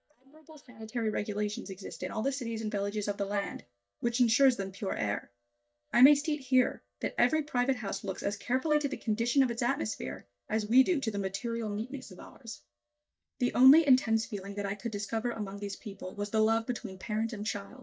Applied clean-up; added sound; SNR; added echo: neural mask model DeepFilterNet 3.